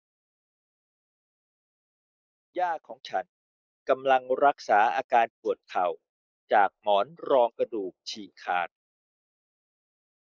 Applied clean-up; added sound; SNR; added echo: neural mask model Resemble Enhance denoiser.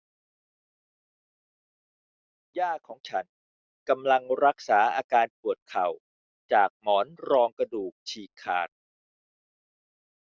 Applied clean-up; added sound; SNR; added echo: none; none; none; none.